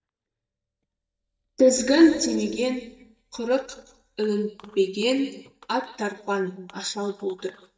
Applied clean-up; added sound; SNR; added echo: neural mask model DeepFilterNet 3.